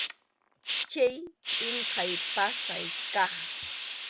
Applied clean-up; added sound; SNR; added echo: none; Hiss; -1 dB; none.